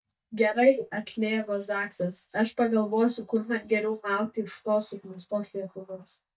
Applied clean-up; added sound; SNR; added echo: neural mask model DeepFilterNet 3.